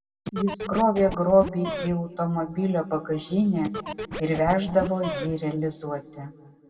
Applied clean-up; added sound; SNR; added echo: none; Scratching (performance technique); 9 dB; reverberation time 1.3 s.